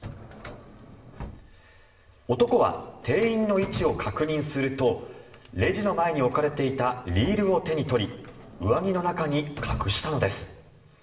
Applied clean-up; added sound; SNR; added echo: none; Drawer open or close; 15 dB; reverberation time 1.0 s.